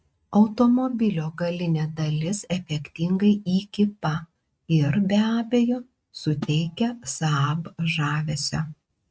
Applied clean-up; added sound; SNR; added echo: neural mask model RNNoise.